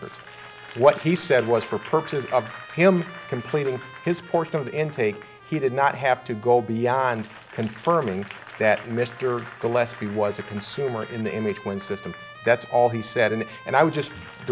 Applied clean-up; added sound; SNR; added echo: none; Trumpet + Applause / Crowd; 18 dB; none.